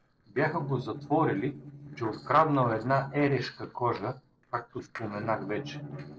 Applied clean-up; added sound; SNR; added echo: neural separator model SepFormer DNS4.